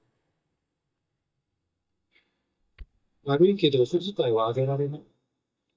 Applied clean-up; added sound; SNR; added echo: neural mask model DeepFilterNet 3.